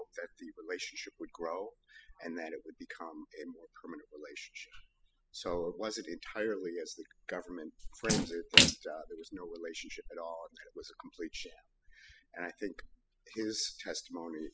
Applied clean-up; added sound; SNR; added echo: classical method spectral subtraction.